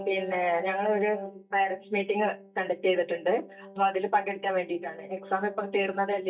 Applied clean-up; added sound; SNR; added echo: neural mask model DeepFilterNet 3.